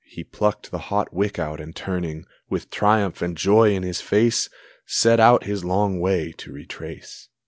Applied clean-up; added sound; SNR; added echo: none; none; none; none.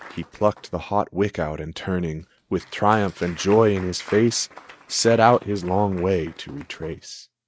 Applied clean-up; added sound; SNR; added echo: neural mask model RNNoise.